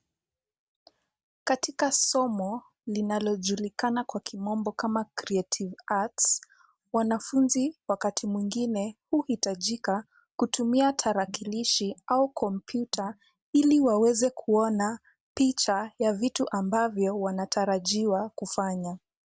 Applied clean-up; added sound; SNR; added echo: none; none; none; none.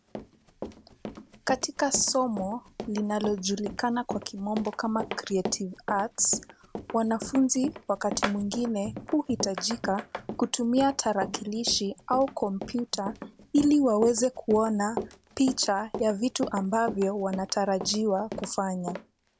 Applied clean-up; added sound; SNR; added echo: none; Run; 11 dB; none.